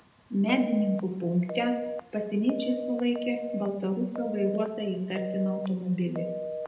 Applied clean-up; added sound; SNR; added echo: none; Telephone; 8 dB; reverberation time 0.8 s.